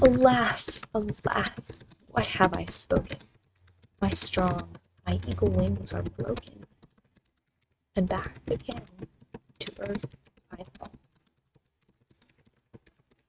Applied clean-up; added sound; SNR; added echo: neural mask model RNNoise.